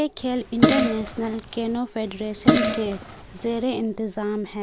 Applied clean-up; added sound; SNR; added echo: none; Fart; -2 dB; none.